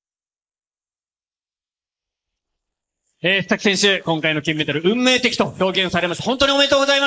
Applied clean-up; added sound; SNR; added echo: neural mask model Resemble Enhance denoiser.